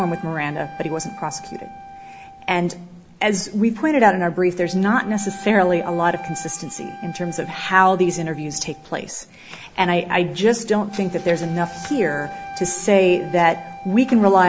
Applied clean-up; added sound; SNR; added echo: none; Wind instrument, woodwind instrument; 17 dB; none.